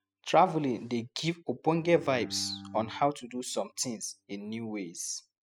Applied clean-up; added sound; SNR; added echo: classical method spectral subtraction.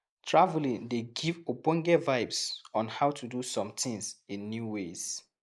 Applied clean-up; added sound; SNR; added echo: neural mask model Resemble Enhance denoiser.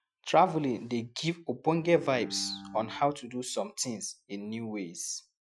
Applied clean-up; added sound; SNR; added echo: classical method Wiener filter.